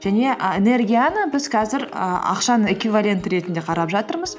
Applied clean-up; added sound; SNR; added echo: none; none; none; none.